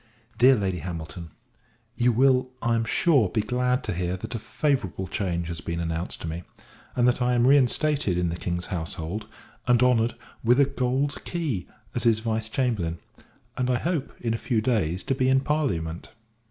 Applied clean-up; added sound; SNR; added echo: none; none; none; none.